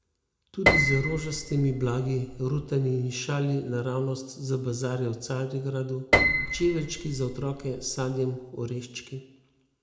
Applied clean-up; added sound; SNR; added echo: none; Piano; 0 dB; reverberation time 0.6 s.